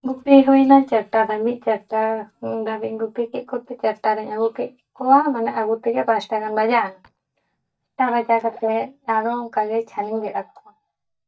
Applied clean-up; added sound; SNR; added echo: neural mask model DeepFilterNet 3.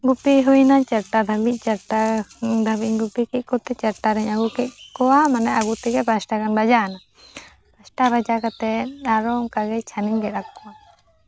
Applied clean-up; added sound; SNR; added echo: none; none; none; none.